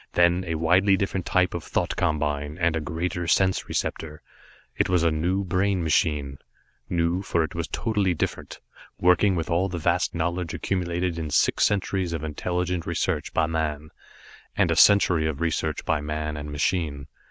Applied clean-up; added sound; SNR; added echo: none; none; none; none.